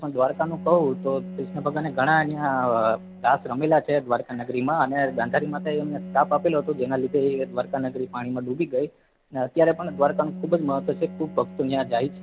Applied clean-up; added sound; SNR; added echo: none; Bowed string instrument; 15 dB; none.